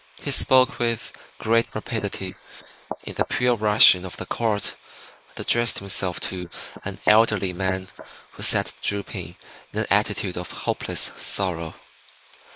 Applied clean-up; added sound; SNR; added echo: neural mask model Resemble Enhance denoiser.